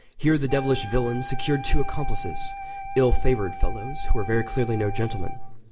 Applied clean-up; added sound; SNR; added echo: none; Wind instrument, woodwind instrument; 14 dB; reverberation time 0.7 s.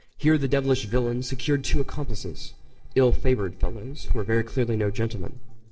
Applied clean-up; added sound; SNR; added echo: neural separator model SepFormer DNS4.